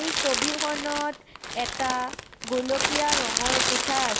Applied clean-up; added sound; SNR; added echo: none; Crumpling, crinkling; -2 dB; none.